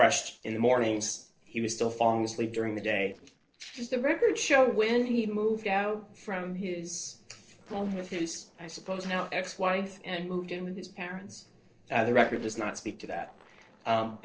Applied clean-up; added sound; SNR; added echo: neural separator model SepFormer DNS4.